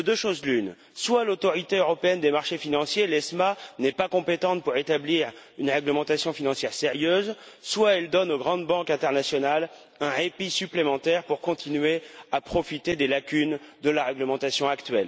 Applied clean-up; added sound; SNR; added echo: none; none; none; none.